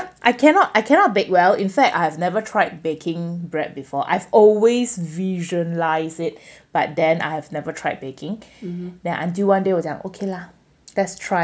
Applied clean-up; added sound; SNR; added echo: none; none; none; none.